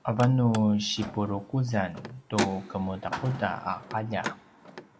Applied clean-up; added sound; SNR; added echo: none; Car; 10 dB; none.